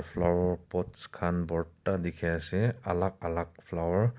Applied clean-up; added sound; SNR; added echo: none; none; none; none.